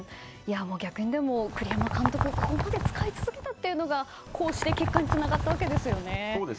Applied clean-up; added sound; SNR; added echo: none; Bird; -1 dB; none.